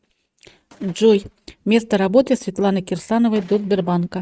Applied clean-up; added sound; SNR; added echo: neural mask model RNNoise.